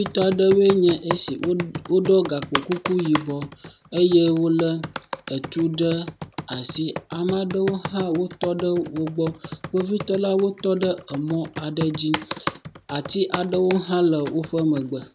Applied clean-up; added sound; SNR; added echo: none; Computer keyboard; 10 dB; none.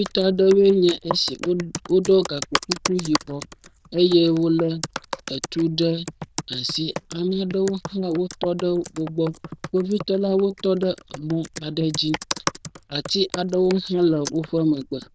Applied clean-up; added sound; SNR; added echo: neural diffusion model UNIVERSE++.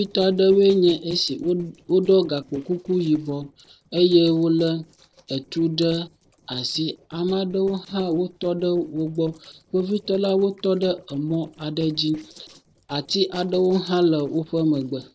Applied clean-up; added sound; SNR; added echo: neural separator model SepFormer DNS4.